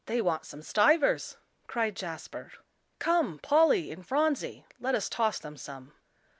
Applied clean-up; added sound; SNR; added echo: none; none; none; none.